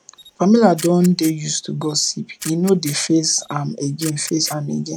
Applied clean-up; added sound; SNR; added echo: none; Camera; 18 dB; none.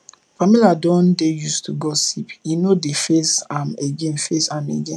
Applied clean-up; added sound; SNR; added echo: none; none; none; none.